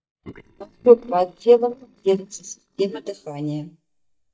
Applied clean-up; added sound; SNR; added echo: neural mask model DeepFilterNet 3.